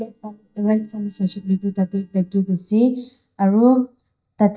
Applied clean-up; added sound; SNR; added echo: neural mask model DeepFilterNet 3.